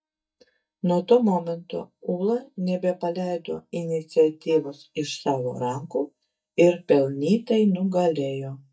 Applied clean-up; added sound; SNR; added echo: neural mask model DeepFilterNet 3.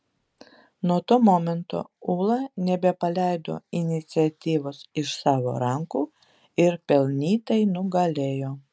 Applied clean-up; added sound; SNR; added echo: none; none; none; none.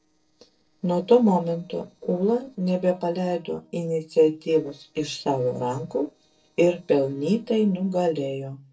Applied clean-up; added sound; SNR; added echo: neural separator model SepFormer DNS4.